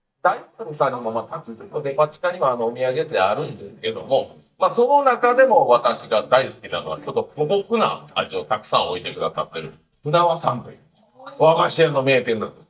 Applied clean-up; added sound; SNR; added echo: neural mask model DeepFilterNet 3.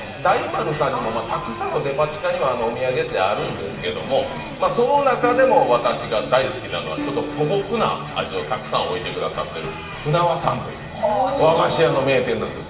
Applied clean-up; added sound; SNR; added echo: none; Acoustic guitar; 11 dB; reverberation time 1.0 s.